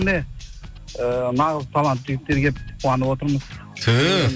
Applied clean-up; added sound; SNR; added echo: none; Bass drum; 15 dB; none.